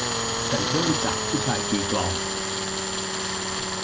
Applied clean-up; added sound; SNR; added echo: none; Tools; -4 dB; none.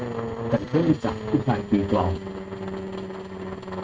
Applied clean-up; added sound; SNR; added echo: neural mask model RNNoise.